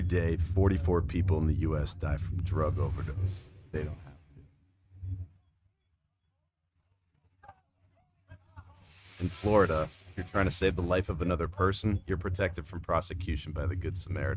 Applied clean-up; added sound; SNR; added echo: neural mask model RNNoise.